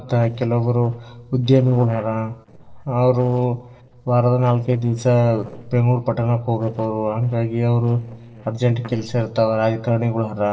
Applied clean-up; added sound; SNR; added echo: neural separator model SepFormer DNS4.